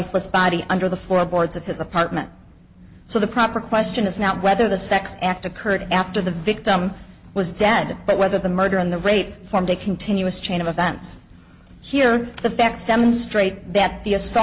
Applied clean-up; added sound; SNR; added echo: none; none; none; none.